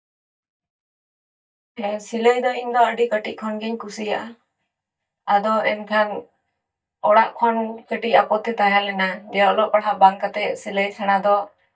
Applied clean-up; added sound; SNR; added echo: neural mask model DeepFilterNet 3.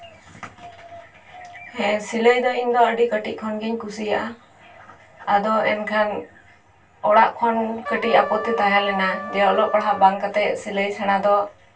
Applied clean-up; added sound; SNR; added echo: none; Trumpet; 11 dB; reverberation time 0.2 s.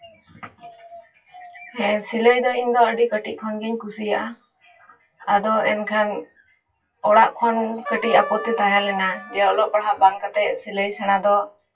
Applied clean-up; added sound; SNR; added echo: classical method WPE with log-MMSE.